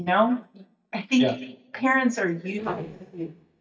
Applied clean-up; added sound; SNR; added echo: neural mask model DeepFilterNet 3.